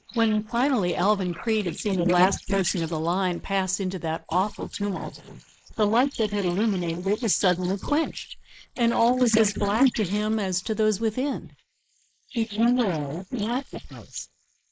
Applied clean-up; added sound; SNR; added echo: neural mask model Resemble Enhance denoiser.